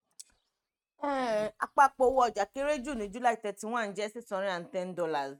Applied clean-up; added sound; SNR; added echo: neural mask model RNNoise.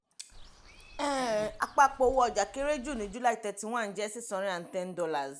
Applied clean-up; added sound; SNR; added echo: none; Walk, footsteps / Insect; 17 dB; none.